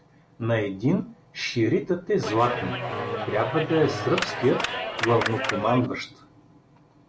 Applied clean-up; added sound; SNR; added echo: none; Clapping; 3 dB; none.